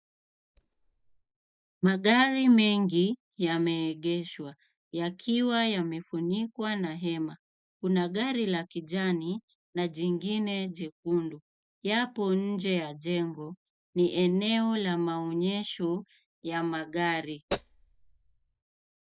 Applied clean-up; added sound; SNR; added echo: neural mask model DeepFilterNet 3.